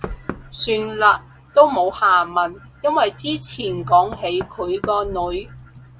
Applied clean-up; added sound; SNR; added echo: none; Knock; 18 dB; none.